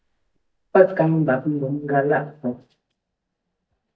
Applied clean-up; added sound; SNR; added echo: neural mask model DeepFilterNet 3.